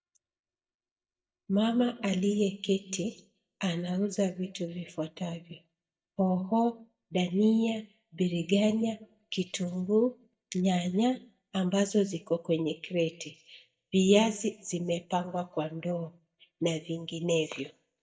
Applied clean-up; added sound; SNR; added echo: neural mask model DeepFilterNet 3.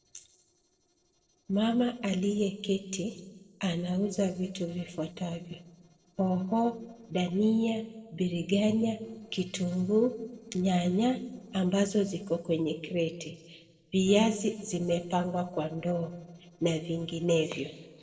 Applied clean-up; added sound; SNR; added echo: neural separator model SepFormer DNS4.